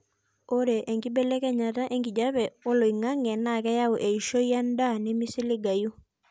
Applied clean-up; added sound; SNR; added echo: none; none; none; none.